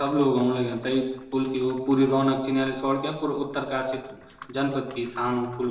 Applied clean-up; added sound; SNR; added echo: neural separator model SepFormer DNS4.